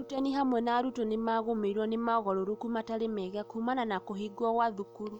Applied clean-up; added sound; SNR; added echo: none; Wind instrument, woodwind instrument; 19 dB; none.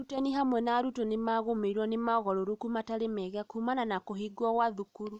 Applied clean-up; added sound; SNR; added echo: none; none; none; none.